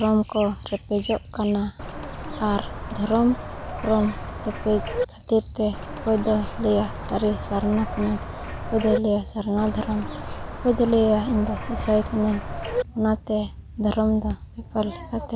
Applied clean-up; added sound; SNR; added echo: none; Bird; 7 dB; none.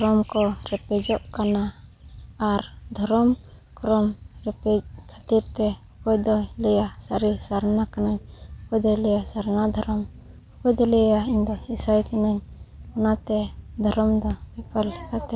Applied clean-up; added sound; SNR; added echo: none; none; none; none.